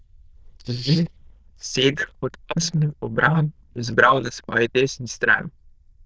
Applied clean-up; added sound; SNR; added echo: neural diffusion model UNIVERSE++.